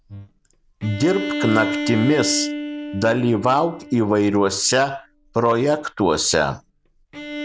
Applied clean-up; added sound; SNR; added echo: none; Bowed string instrument; 9 dB; none.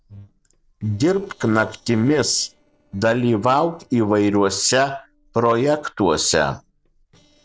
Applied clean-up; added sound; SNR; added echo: neural separator model SepFormer DNS4.